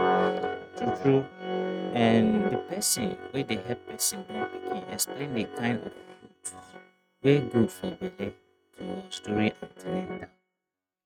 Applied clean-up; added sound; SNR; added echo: neural mask model RNNoise.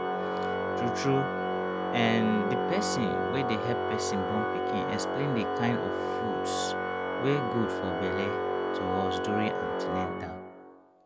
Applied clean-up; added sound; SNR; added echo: none; Organ; -3 dB; none.